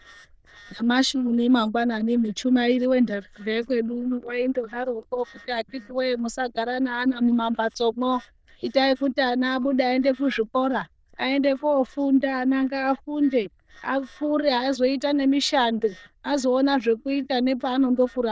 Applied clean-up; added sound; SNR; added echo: neural diffusion model UNIVERSE++.